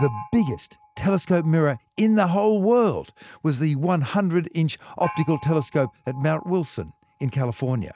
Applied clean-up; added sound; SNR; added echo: neural mask model RNNoise.